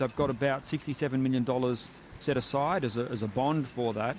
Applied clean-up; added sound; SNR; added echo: none; Wind; 18 dB; none.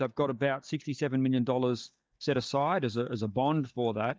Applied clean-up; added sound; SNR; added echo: neural mask model DeepFilterNet 3.